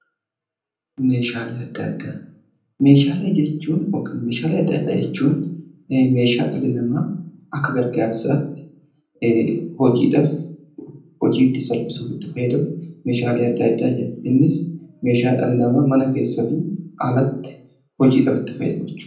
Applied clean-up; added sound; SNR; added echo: none; none; none; reverberation time 0.6 s.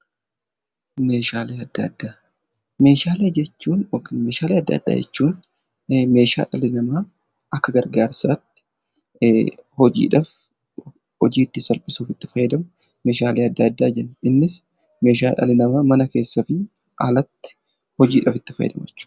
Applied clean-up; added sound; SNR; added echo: none; none; none; none.